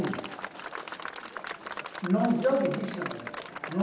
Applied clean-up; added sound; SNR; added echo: none; Applause / Crowd; 8 dB; reverberation time 0.9 s.